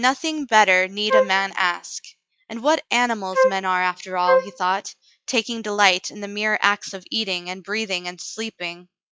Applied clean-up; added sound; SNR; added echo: classical method log-MMSE.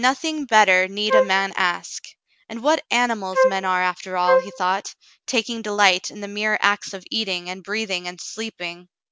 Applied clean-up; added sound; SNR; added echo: none; Wind instrument, woodwind instrument; -2 dB; none.